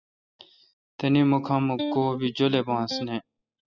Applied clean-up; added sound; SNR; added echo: classical method spectral subtraction.